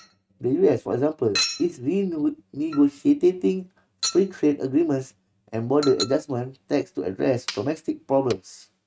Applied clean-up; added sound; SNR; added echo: neural mask model RNNoise.